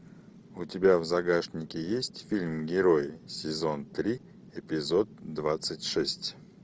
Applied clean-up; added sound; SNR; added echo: none; none; none; none.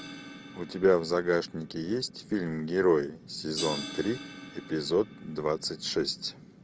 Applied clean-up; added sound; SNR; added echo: none; Crash cymbal; 15 dB; none.